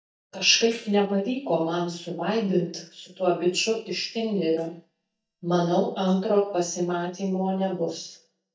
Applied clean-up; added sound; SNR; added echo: neural mask model DeepFilterNet 3.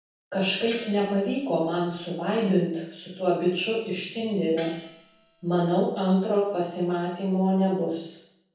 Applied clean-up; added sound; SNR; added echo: neural separator model SepFormer DNS4.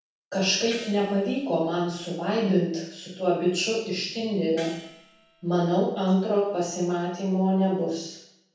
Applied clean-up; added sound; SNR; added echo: none; Gong; 20 dB; reverberation time 0.7 s.